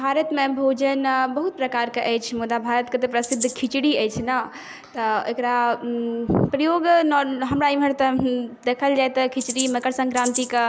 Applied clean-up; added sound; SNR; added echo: none; Rattle (instrument); 9 dB; none.